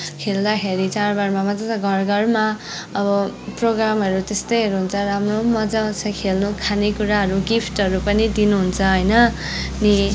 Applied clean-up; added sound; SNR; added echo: none; Traffic noise, roadway noise; 19 dB; none.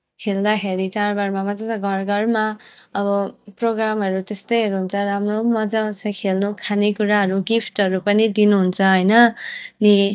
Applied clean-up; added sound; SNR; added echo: neural mask model DeepFilterNet 3.